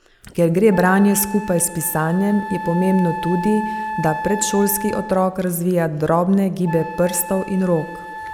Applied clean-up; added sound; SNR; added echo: none; Wind instrument, woodwind instrument; 11 dB; none.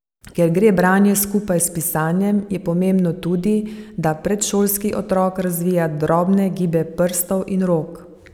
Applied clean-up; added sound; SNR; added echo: none; none; none; none.